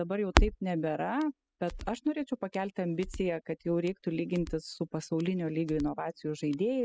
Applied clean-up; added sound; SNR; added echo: classical method spectral subtraction.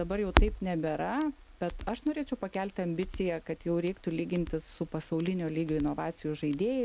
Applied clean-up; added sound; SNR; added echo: none; Crackle; 5 dB; none.